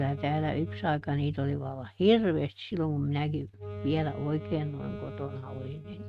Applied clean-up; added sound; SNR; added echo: neural mask model RNNoise.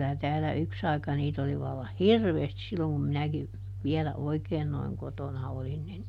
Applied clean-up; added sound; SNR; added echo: none; none; none; none.